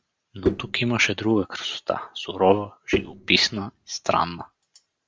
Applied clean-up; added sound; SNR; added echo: neural separator model SepFormer DNS4.